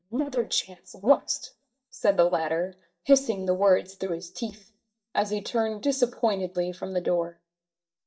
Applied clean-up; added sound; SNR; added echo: neural mask model DeepFilterNet 3.